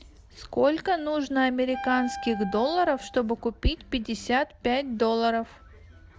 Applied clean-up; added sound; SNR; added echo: none; Wind instrument, woodwind instrument; 12 dB; none.